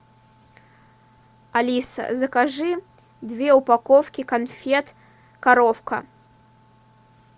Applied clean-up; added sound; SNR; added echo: none; none; none; none.